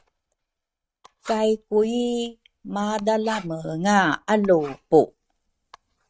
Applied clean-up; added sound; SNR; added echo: neural mask model RNNoise.